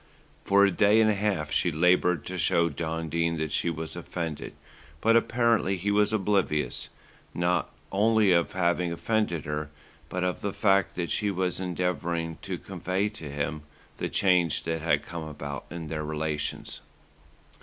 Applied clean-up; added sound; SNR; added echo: none; none; none; none.